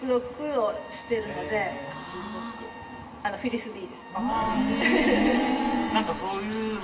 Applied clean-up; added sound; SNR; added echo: none; Trumpet; 19 dB; reverberation time 0.9 s.